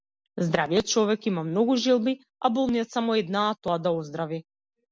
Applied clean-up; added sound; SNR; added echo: none; none; none; none.